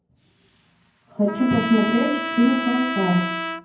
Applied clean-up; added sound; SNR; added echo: none; Trumpet; 7 dB; reverberation time 0.9 s.